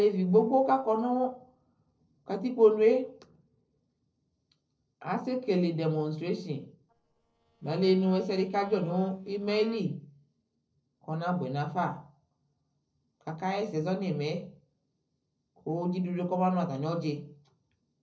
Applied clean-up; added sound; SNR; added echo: neural separator model SepFormer DNS4.